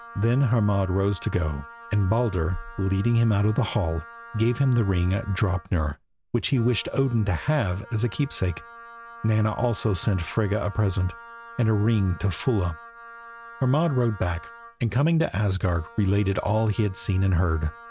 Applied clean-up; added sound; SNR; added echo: none; Wind instrument, woodwind instrument; 20 dB; none.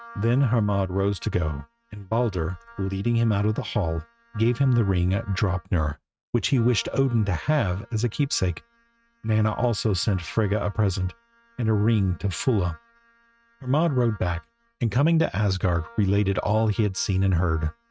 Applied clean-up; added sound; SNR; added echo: neural mask model RNNoise.